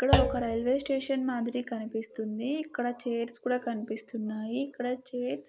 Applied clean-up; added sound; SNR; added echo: none; Thump, thud; 2 dB; none.